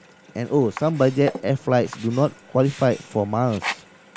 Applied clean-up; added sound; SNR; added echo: none; Sink (filling or washing); 15 dB; none.